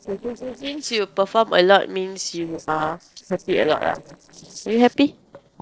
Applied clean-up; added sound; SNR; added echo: neural separator model SepFormer DNS4.